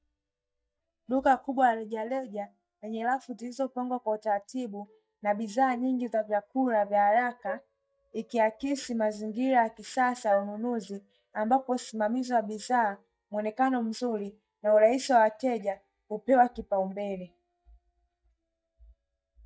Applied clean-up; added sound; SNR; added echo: neural mask model DeepFilterNet 3.